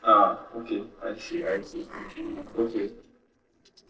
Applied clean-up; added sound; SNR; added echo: neural separator model SepFormer DNS4.